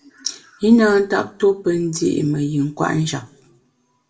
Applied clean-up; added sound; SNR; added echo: none; none; none; reverberation time 0.3 s.